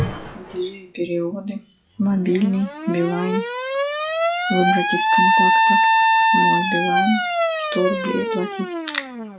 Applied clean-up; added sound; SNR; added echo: classical method log-MMSE.